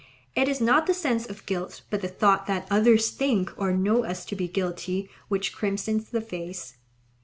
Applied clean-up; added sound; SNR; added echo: none; none; none; none.